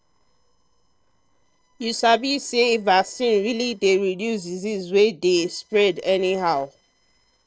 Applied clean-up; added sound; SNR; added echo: neural separator model SepFormer DNS4.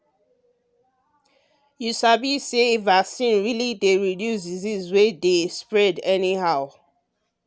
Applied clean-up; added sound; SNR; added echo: none; none; none; none.